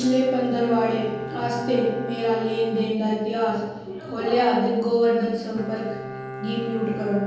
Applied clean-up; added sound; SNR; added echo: none; Bowed string instrument; 13 dB; reverberation time 1.3 s.